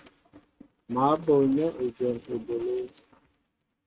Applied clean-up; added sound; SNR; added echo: neural mask model RNNoise.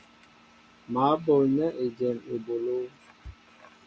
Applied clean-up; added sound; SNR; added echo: none; none; none; none.